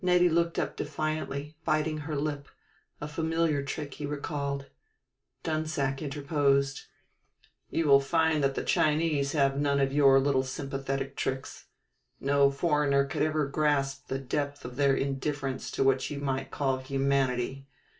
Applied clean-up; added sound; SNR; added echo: none; none; none; reverberation time 0.2 s.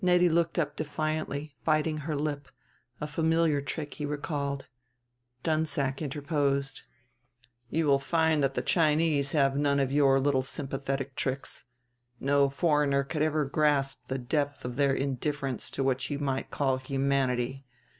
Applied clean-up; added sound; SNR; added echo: none; none; none; none.